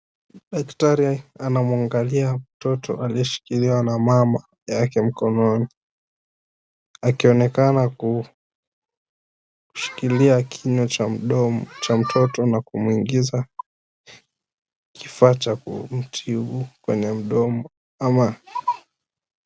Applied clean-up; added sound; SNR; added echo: none; none; none; none.